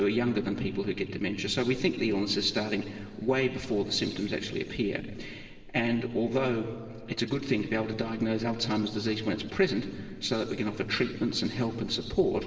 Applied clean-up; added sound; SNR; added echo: none; none; none; reverberation time 2.4 s.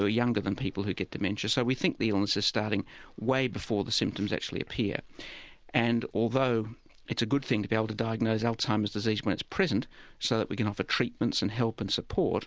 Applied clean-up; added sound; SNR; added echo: none; none; none; none.